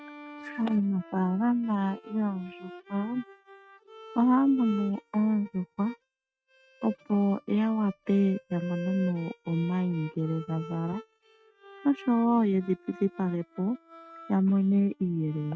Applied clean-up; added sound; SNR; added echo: neural mask model RNNoise.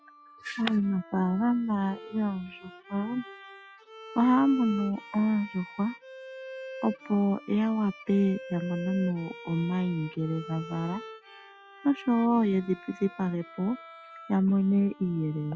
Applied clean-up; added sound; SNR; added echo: classical method log-MMSE.